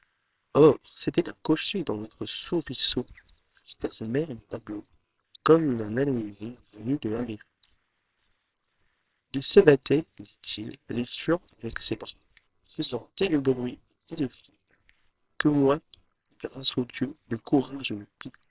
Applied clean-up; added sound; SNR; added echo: neural separator model SepFormer WHAMR!.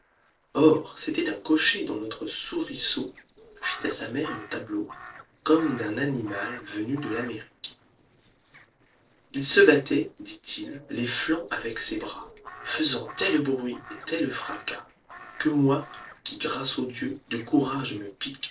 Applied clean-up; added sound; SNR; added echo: neural separator model SepFormer DNS4.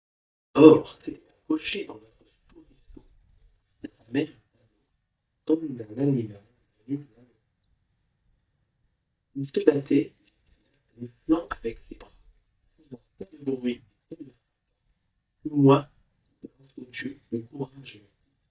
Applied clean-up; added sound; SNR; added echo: neural mask model DeepFilterNet 3.